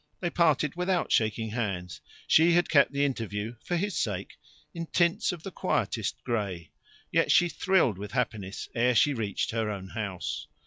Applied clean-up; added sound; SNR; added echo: none; none; none; none.